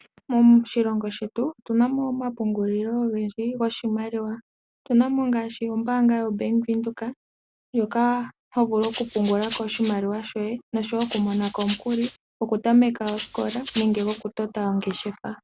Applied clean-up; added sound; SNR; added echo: none; Rattle (instrument); -1 dB; none.